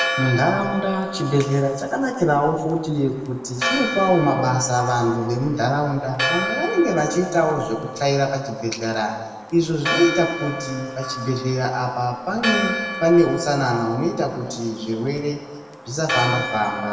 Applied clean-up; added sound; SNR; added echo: none; Church bell; 8 dB; reverberation time 1.2 s.